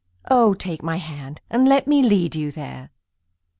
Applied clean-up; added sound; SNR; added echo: none; none; none; none.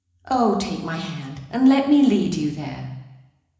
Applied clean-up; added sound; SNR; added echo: none; none; none; reverberation time 1.0 s.